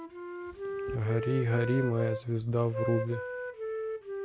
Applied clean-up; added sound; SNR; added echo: none; Wind instrument, woodwind instrument; 5 dB; none.